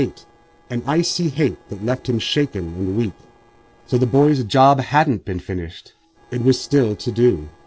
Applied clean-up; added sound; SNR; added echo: neural separator model SepFormer DNS4.